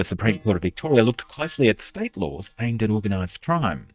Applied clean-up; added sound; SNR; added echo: neural mask model DeepFilterNet 3.